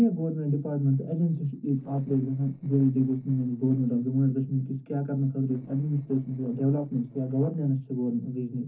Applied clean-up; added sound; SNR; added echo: neural separator model SepFormer DNS4.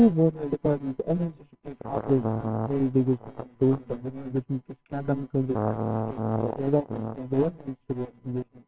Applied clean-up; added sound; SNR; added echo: neural separator model SepFormer WHAMR!.